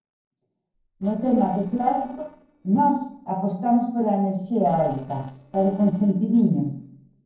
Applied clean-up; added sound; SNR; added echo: neural separator model SepFormer DNS4.